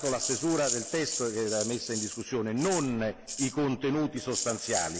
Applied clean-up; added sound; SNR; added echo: none; Rattle (instrument); 6 dB; none.